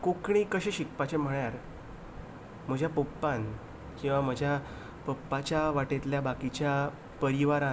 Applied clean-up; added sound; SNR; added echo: none; Bowed string instrument; 19 dB; none.